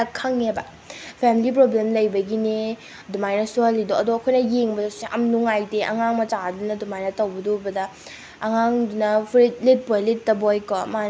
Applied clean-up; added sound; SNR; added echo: none; none; none; none.